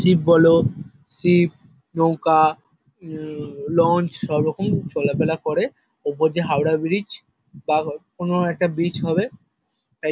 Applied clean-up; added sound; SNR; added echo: none; none; none; none.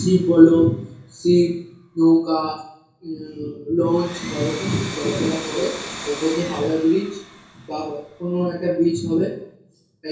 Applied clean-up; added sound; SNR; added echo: none; Domestic sounds, home sounds; 17 dB; reverberation time 0.6 s.